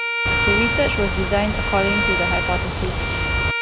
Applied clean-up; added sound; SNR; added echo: none; Boat, Water vehicle + Bowed string instrument; -4 dB; none.